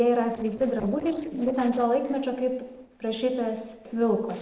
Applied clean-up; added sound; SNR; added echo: neural separator model SepFormer DNS4.